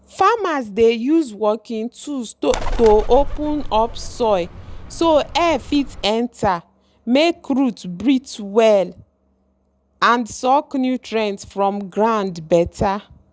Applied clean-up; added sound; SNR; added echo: none; Bird; 6 dB; none.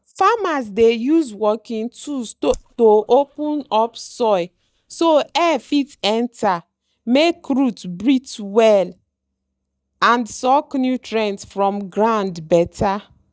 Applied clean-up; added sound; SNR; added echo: neural mask model DeepFilterNet 3.